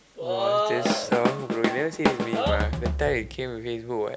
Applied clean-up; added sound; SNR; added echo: none; Drum kit; 1 dB; none.